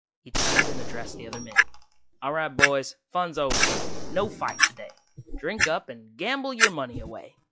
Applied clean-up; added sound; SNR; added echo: classical method log-MMSE.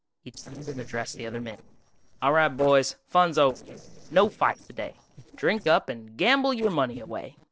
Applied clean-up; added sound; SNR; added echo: neural separator model SepFormer DNS4.